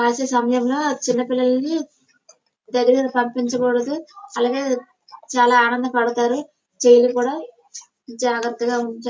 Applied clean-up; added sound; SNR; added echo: none; none; none; none.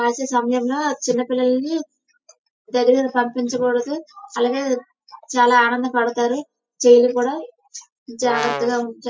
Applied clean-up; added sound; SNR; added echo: classical method spectral subtraction.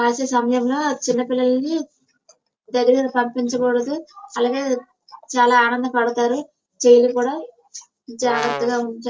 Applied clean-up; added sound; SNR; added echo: neural separator model SepFormer DNS4.